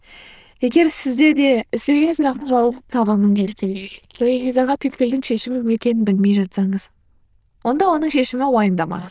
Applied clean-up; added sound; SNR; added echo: neural diffusion model UNIVERSE++.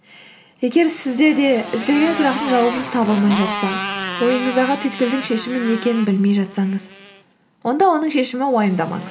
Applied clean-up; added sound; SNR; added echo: none; Motorcycle; 11 dB; none.